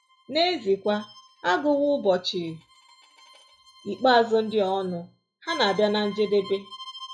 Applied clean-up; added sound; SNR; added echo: classical method log-MMSE.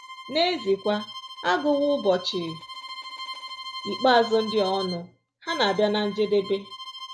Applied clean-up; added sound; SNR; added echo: none; Bowed string instrument; 13 dB; none.